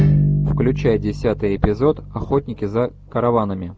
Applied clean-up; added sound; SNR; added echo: none; Bowed string instrument; 2 dB; none.